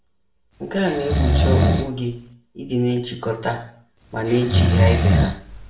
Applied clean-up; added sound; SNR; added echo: none; Breathing; -3 dB; reverberation time 0.5 s.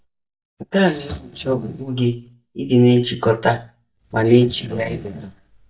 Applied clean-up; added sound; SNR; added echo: neural mask model DeepFilterNet 3.